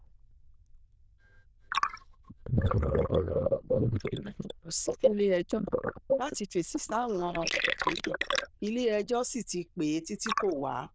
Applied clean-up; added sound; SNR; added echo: neural diffusion model UNIVERSE++.